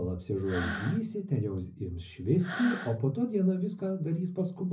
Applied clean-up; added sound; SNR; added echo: none; Breathing; 11 dB; reverberation time 0.4 s.